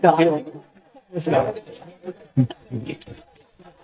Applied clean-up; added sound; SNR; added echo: neural mask model DeepFilterNet 3.